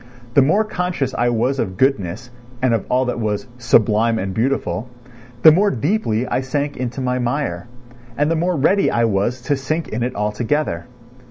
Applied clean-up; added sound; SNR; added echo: none; none; none; none.